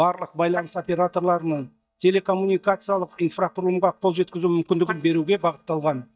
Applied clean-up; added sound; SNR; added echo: neural mask model DeepFilterNet 3.